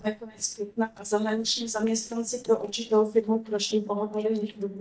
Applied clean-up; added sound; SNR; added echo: neural mask model DeepFilterNet 3.